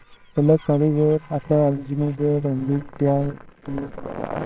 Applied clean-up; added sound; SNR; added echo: neural separator model SepFormer WHAMR!.